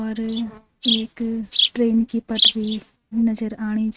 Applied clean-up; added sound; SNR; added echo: neural mask model RNNoise.